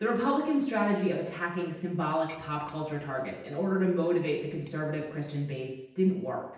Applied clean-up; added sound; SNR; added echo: none; Dishes, pots, and pans; 15 dB; reverberation time 0.9 s.